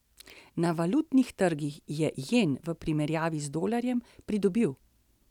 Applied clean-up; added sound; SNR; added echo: none; none; none; none.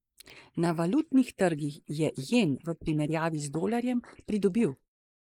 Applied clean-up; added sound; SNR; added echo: neural mask model Resemble Enhance denoiser.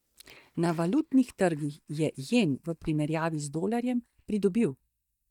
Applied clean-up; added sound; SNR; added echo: neural mask model DeepFilterNet 3.